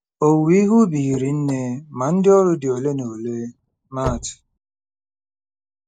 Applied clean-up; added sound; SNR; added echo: none; Slam / Car; 17 dB; none.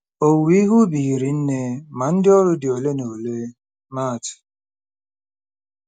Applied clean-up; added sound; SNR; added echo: none; none; none; none.